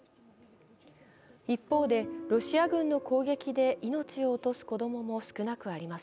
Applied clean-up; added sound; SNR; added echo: none; none; none; none.